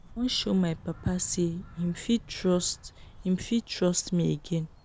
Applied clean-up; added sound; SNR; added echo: none; Bird vocalization, bird call, bird song; 19 dB; none.